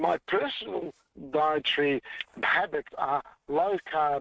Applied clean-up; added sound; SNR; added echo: neural mask model RNNoise.